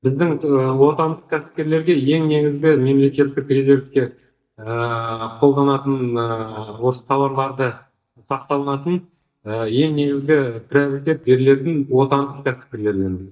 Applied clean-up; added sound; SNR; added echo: neural mask model DeepFilterNet 3.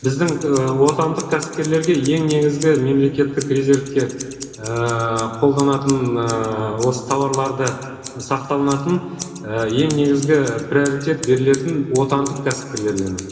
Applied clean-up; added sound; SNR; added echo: none; Scissors; 17 dB; reverberation time 2.8 s.